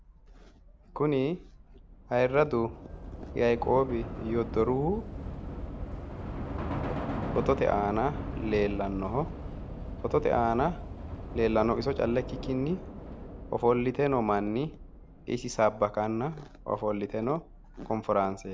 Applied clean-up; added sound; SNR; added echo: none; Subway, metro, underground / Train; 9 dB; none.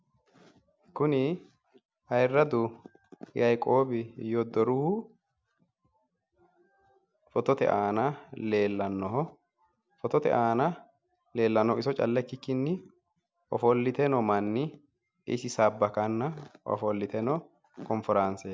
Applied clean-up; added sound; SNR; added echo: none; none; none; none.